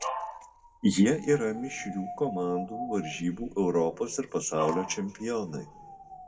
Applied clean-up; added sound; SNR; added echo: none; Dog; 11 dB; reverberation time 0.9 s.